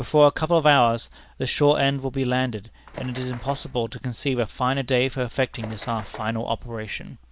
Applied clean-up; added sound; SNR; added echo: none; Bird; 17 dB; none.